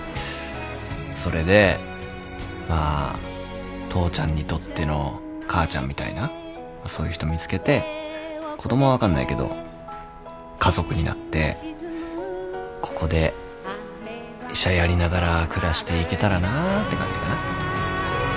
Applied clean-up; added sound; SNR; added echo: none; none; none; none.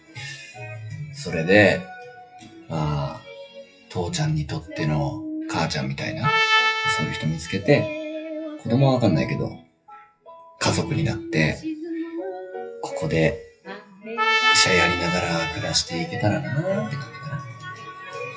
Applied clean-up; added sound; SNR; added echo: classical method WPE with log-MMSE.